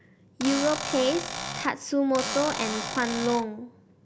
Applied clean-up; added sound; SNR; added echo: none; Cupboard open or close / Door; 5 dB; none.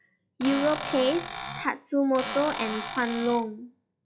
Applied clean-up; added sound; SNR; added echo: classical method log-MMSE.